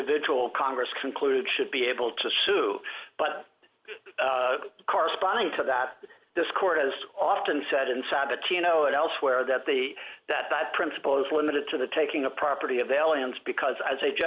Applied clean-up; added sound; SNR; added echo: none; none; none; none.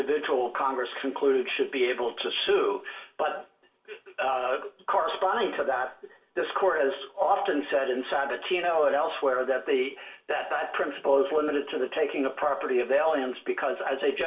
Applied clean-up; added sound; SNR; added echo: none; none; none; reverberation time 0.2 s.